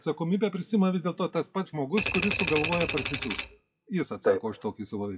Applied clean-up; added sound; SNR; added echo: classical method WPE with log-MMSE.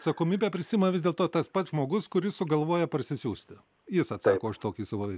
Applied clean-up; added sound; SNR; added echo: none; none; none; none.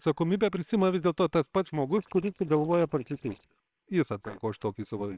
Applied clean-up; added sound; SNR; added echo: neural separator model SepFormer WHAMR!.